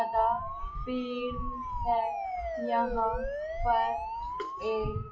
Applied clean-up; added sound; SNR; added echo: classical method WPE with log-MMSE.